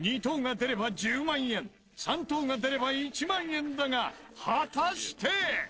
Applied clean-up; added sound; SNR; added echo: neural separator model SepFormer DNS4.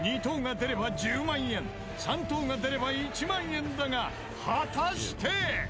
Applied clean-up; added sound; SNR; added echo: none; Chink, clink; 14 dB; none.